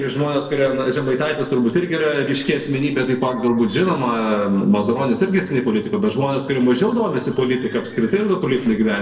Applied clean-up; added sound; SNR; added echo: neural separator model SepFormer DNS4.